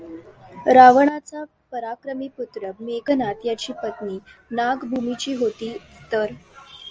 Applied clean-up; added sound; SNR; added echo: none; none; none; none.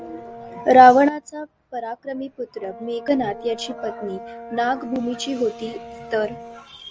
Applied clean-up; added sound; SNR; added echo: none; Brass instrument; 17 dB; none.